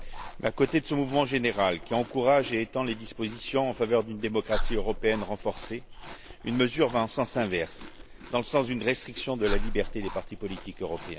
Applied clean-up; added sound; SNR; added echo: none; Chewing, mastication; 7 dB; none.